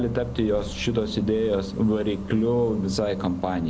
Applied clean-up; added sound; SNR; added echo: none; Bus; 12 dB; none.